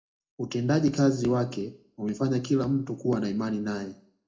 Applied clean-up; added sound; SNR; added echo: none; none; none; reverberation time 0.3 s.